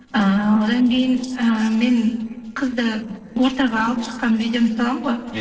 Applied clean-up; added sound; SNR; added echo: neural separator model SepFormer DNS4.